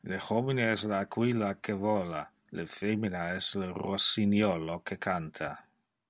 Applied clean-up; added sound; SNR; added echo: none; none; none; none.